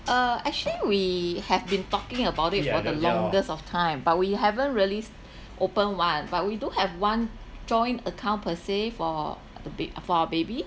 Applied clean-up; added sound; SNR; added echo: none; none; none; none.